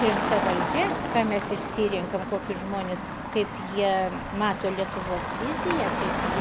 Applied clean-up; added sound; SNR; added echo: none; Motor vehicle (road); 1 dB; none.